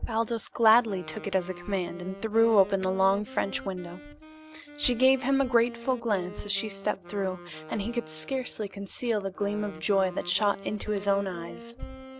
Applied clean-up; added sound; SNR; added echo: none; Wind instrument, woodwind instrument; 16 dB; none.